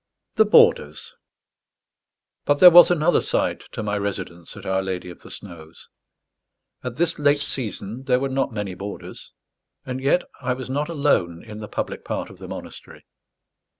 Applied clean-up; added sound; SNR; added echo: none; Rattle (instrument); 5 dB; none.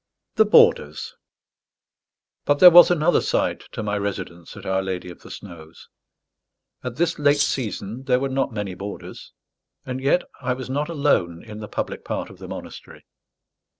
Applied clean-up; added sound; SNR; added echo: neural separator model SepFormer DNS4.